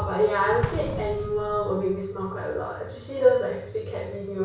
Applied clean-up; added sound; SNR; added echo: none; Explosion; 13 dB; reverberation time 0.6 s.